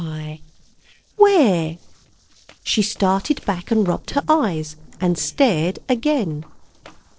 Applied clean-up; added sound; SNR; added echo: neural separator model SepFormer DNS4.